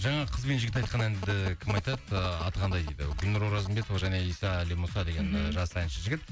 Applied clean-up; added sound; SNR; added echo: none; Telephone; 13 dB; none.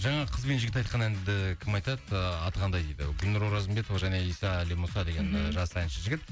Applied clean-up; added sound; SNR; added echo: none; none; none; none.